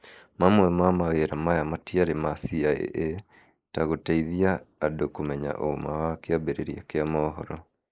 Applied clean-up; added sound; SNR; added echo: neural mask model Resemble Enhance denoiser.